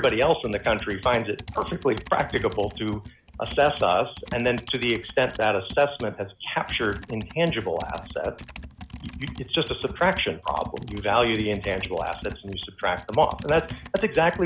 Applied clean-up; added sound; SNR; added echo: none; Computer keyboard; 14 dB; none.